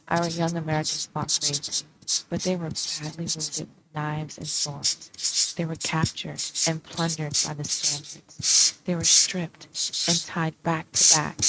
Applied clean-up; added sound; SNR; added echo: neural mask model RNNoise.